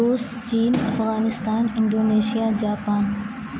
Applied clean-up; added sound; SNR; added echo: none; none; none; none.